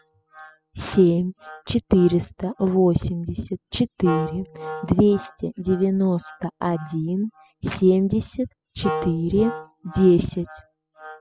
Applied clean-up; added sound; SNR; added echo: classical method spectral subtraction.